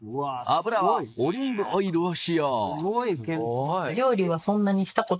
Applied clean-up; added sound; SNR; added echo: neural mask model Resemble Enhance denoiser.